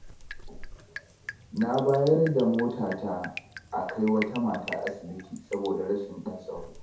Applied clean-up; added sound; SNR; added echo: none; Drip; 14 dB; reverberation time 0.5 s.